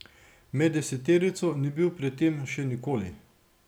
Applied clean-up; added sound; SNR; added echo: none; none; none; none.